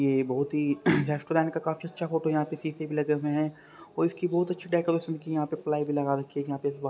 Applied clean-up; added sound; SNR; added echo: none; none; none; none.